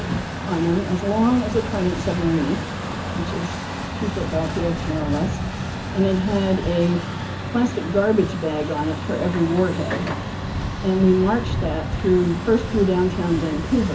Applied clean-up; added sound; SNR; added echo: none; Truck; 5 dB; reverberation time 0.4 s.